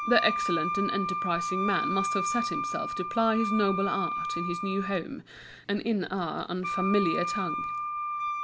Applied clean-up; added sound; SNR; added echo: none; Wind instrument, woodwind instrument; 2 dB; none.